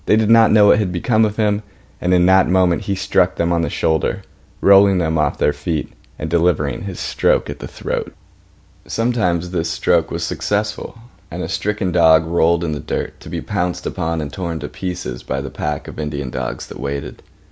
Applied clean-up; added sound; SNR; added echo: none; none; none; none.